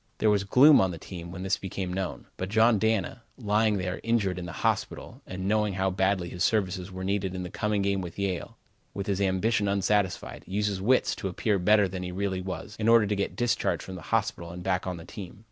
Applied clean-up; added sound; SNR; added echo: none; none; none; none.